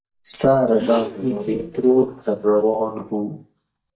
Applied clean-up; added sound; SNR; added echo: neural mask model DeepFilterNet 3.